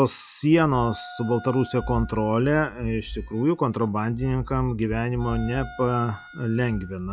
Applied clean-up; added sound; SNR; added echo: classical method log-MMSE.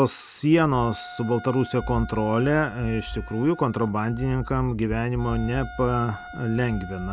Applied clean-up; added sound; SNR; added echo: none; Wind instrument, woodwind instrument; 18 dB; none.